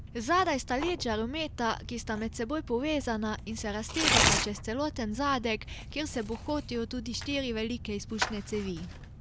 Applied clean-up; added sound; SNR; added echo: none; Tearing; 3 dB; none.